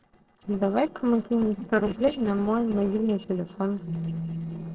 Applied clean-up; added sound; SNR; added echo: neural separator model SepFormer DNS4.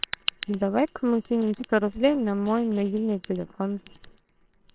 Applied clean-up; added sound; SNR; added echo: neural separator model SepFormer WHAMR!.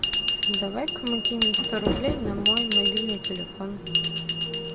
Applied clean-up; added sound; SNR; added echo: none; Bell; -2 dB; reverberation time 1.0 s.